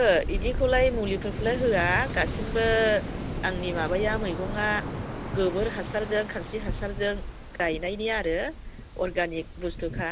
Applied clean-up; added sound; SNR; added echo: none; Waves, surf; 5 dB; none.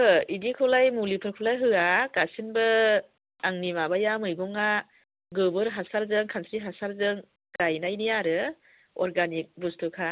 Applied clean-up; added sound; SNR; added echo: none; none; none; none.